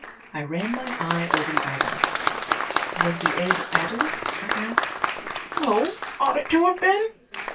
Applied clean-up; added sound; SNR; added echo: none; Applause; 0 dB; reverberation time 0.1 s.